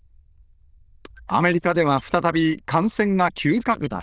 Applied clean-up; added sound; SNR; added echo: neural diffusion model UNIVERSE++.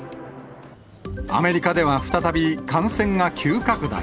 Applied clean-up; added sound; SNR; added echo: none; none; none; none.